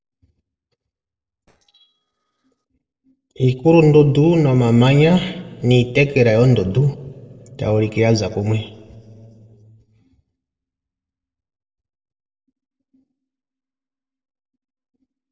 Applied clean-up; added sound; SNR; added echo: neural separator model SepFormer DNS4.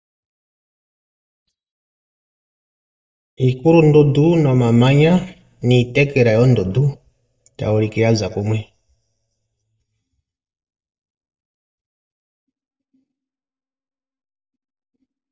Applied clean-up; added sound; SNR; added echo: neural mask model DeepFilterNet 3.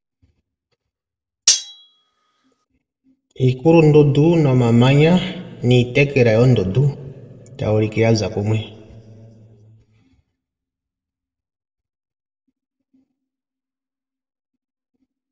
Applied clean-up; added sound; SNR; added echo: none; Cutlery, silverware; 3 dB; reverberation time 1.5 s.